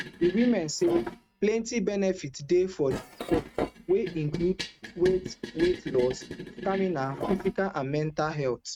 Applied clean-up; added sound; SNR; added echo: neural mask model RNNoise.